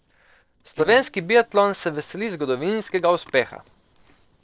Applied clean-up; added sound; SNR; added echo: neural separator model SepFormer DNS4.